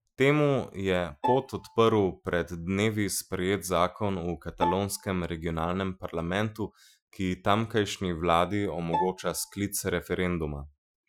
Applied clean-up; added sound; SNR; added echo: classical method Wiener filter.